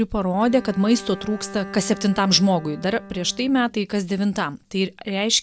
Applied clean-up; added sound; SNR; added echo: none; Bowed string instrument; 18 dB; none.